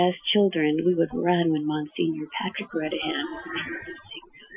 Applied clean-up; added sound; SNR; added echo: classical method Wiener filter.